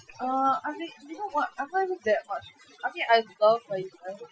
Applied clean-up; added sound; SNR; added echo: classical method Wiener filter.